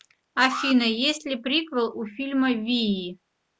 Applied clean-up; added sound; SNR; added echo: none; Alarm; 13 dB; none.